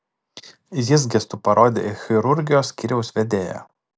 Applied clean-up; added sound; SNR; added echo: none; none; none; none.